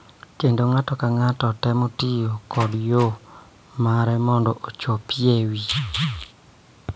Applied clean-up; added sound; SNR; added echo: none; Door; 19 dB; none.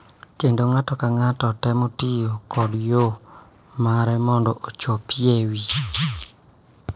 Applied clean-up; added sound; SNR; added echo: neural separator model SepFormer DNS4.